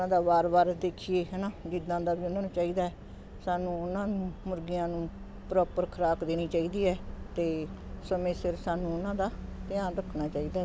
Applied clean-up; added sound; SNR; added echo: none; none; none; none.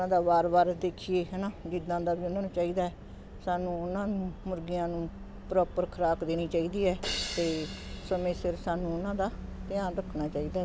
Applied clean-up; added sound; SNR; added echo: none; Crash cymbal; 9 dB; none.